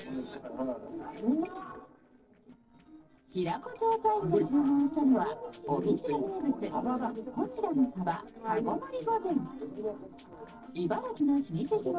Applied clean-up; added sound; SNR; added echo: neural separator model SepFormer DNS4.